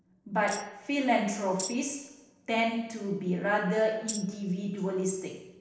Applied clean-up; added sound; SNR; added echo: neural separator model SepFormer DNS4.